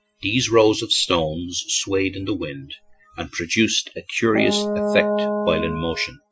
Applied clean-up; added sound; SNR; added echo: classical method Wiener filter.